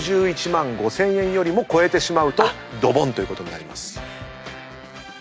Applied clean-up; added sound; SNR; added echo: none; none; none; none.